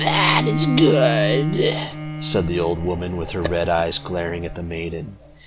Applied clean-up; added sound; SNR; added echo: none; Bowed string instrument; 5 dB; none.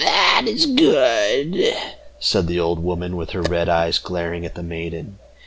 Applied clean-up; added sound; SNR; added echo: none; none; none; none.